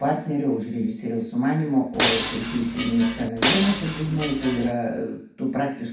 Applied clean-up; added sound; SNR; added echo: none; Shatter; -2 dB; reverberation time 0.6 s.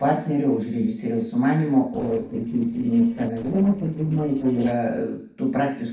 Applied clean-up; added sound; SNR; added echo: neural separator model SepFormer DNS4.